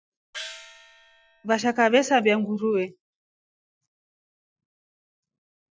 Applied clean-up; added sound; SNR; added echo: classical method Wiener filter.